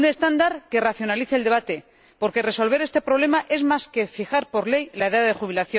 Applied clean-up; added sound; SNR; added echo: none; none; none; none.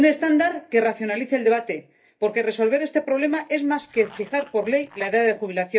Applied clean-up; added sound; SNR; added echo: neural mask model DeepFilterNet 3.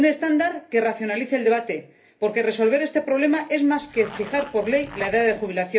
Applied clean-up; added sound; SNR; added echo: none; Zipper (clothing); 18 dB; reverberation time 0.3 s.